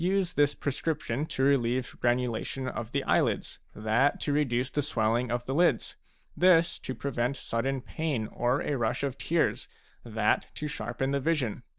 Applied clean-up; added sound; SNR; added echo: none; none; none; none.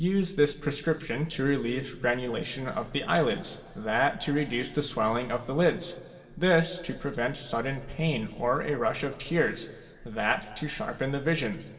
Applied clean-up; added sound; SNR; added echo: none; none; none; reverberation time 2.6 s.